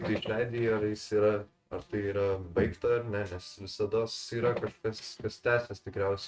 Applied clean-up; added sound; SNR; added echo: neural mask model RNNoise.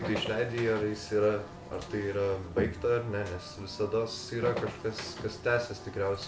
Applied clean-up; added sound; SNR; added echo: none; Buzz; 10 dB; none.